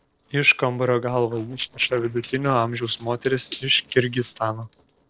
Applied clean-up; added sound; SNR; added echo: neural separator model SepFormer DNS4.